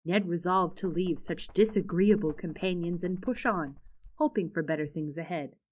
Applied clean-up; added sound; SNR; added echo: neural mask model DeepFilterNet 3.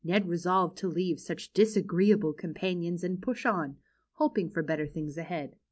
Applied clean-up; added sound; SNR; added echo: none; none; none; none.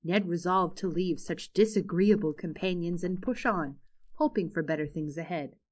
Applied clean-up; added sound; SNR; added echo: neural mask model Resemble Enhance denoiser.